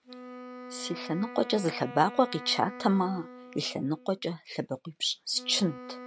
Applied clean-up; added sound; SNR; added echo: none; Wind instrument, woodwind instrument; 14 dB; none.